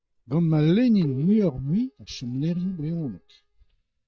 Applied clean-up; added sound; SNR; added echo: neural mask model DeepFilterNet 3.